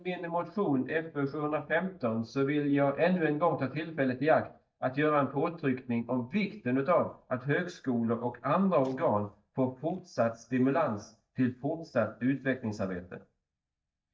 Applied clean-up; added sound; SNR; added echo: neural mask model DeepFilterNet 3.